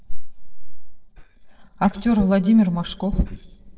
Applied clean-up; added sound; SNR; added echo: neural separator model SepFormer DNS4.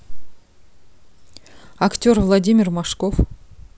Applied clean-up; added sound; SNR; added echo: none; none; none; none.